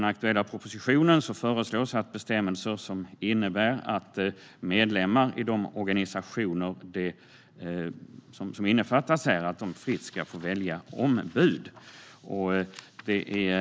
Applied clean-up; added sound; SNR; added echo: none; none; none; none.